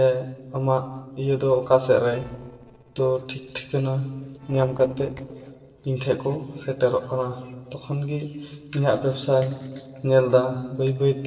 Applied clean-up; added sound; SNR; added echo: neural separator model SepFormer DNS4.